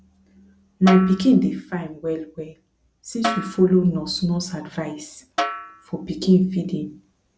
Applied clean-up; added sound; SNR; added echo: none; Snare drum; 10 dB; none.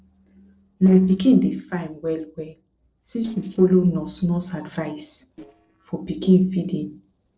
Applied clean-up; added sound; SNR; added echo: neural separator model SepFormer DNS4.